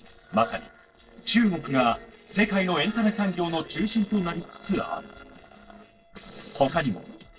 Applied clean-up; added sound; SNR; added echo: neural separator model SepFormer DNS4.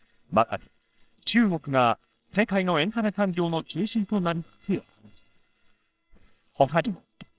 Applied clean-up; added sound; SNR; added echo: neural separator model SepFormer WHAMR!.